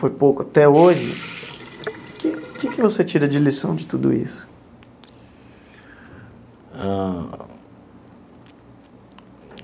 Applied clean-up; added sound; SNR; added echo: none; Sink (filling or washing) / Water tap, faucet; 12 dB; none.